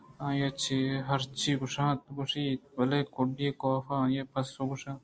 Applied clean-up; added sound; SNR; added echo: none; none; none; none.